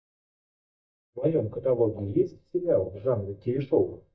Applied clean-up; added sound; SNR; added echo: neural mask model DeepFilterNet 3.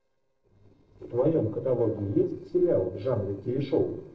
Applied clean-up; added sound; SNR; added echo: neural separator model SepFormer DNS4.